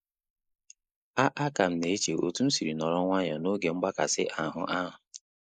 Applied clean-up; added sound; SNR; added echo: neural mask model Resemble Enhance denoiser.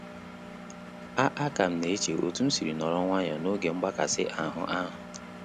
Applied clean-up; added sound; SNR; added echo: none; Engine; 13 dB; none.